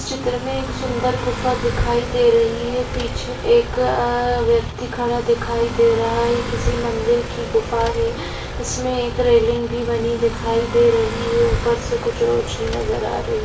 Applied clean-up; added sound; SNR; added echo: none; Motorcycle / Accelerating, revving, vroom; 6 dB; reverberation time 0.3 s.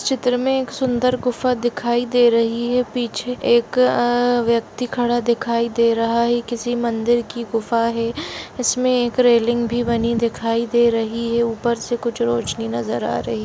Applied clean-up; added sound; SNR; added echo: none; none; none; none.